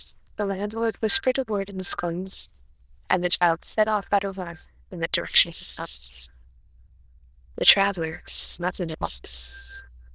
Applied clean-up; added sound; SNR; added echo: neural diffusion model UNIVERSE++.